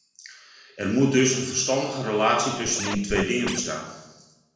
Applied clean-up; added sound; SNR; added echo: none; Scratching (performance technique); 9 dB; reverberation time 1.0 s.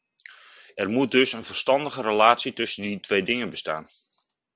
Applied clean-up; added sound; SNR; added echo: none; none; none; none.